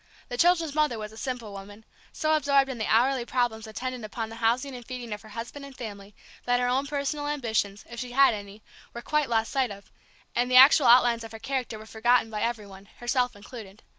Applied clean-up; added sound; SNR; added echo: none; none; none; none.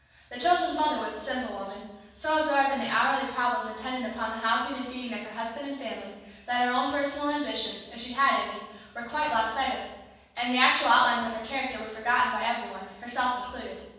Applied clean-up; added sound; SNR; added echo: none; none; none; reverberation time 1.2 s.